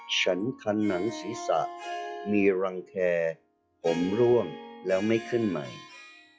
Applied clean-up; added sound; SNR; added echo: classical method log-MMSE.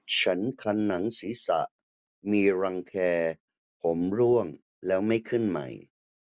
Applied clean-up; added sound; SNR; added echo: none; none; none; none.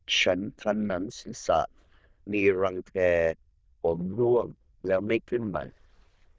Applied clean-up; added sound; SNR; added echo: neural diffusion model UNIVERSE++.